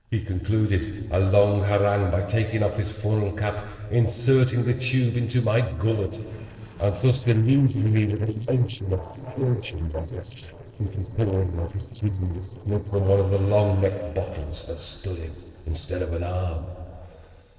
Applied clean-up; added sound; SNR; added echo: neural separator model SepFormer DNS4.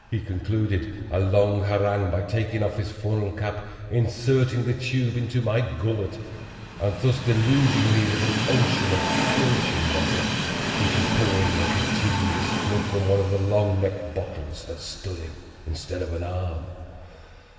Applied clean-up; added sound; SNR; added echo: none; Train; 5 dB; reverberation time 2.5 s.